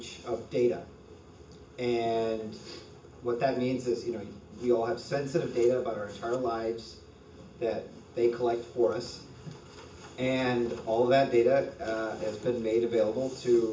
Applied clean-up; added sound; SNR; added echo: none; none; none; reverberation time 0.2 s.